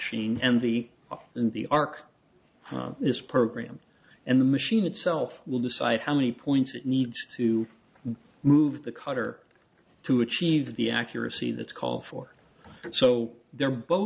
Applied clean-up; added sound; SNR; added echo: none; none; none; none.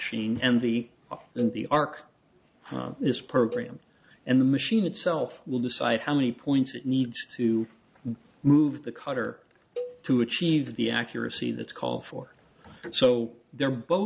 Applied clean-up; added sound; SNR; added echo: none; Cowbell; 15 dB; none.